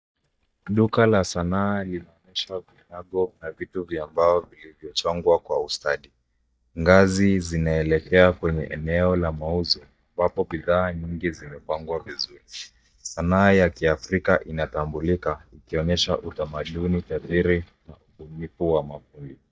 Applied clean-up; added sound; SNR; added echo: neural mask model DeepFilterNet 3.